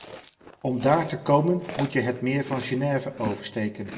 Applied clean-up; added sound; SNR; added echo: none; Chewing, mastication; 14 dB; reverberation time 0.9 s.